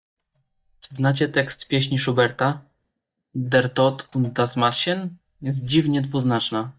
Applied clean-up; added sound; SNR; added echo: neural mask model DeepFilterNet 3.